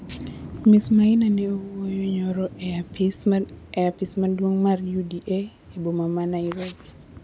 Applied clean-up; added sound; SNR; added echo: none; Thunder / Rain; 20 dB; none.